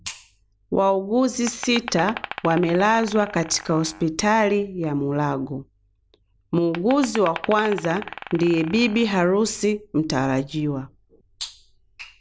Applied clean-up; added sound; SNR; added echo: none; Glass; 14 dB; none.